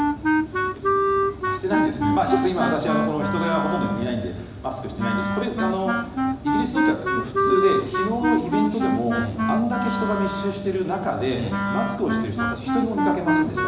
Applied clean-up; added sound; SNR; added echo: none; Wind instrument, woodwind instrument; -2 dB; reverberation time 1.0 s.